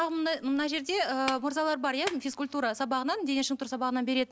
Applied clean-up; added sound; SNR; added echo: none; Clapping; 17 dB; none.